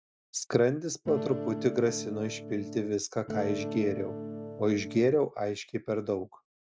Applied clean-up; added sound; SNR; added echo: none; Electric guitar / Strum; 7 dB; none.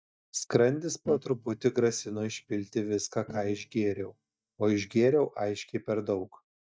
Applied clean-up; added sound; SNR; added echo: neural mask model DeepFilterNet 3.